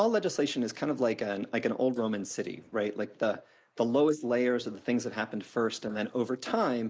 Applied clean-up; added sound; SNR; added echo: neural mask model Resemble Enhance denoiser.